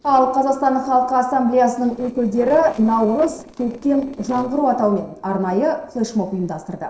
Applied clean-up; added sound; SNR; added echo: neural separator model SepFormer DNS4.